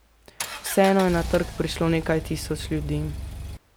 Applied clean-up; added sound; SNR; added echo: none; Engine; 9 dB; none.